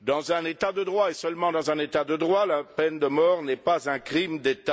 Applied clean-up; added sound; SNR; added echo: none; none; none; none.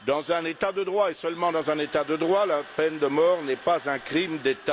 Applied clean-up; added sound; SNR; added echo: none; Drill; 19 dB; none.